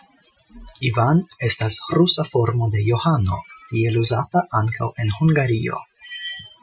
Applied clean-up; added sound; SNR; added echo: classical method Wiener filter.